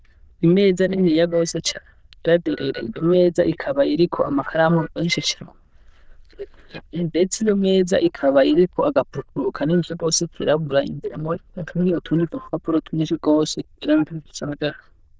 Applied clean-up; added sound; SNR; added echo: neural diffusion model UNIVERSE++.